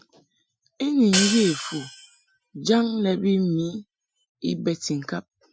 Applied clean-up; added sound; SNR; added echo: classical method Wiener filter.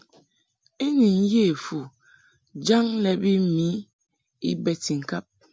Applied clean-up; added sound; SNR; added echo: none; none; none; none.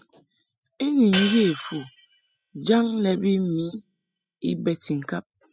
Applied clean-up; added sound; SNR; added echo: classical method spectral subtraction.